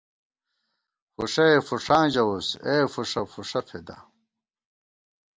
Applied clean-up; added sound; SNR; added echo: none; none; none; none.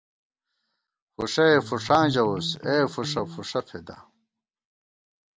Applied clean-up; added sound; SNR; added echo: none; Electric guitar; 10 dB; none.